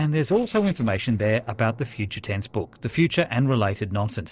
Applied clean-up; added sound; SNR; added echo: neural separator model SepFormer DNS4.